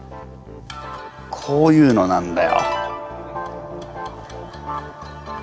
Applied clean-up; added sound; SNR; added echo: none; none; none; none.